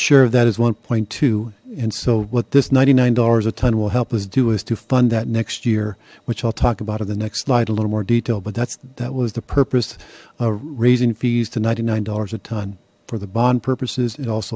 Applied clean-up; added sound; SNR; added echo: none; none; none; none.